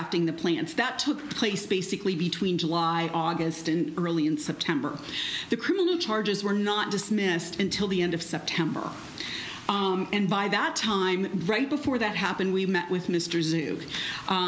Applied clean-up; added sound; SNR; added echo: none; none; none; none.